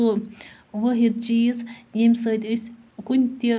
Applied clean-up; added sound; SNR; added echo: none; none; none; none.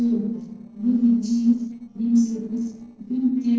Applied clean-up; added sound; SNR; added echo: neural separator model SepFormer DNS4.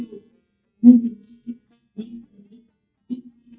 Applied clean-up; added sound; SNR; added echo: neural mask model DeepFilterNet 3.